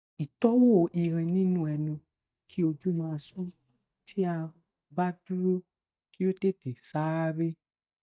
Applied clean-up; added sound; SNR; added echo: neural mask model DeepFilterNet 3.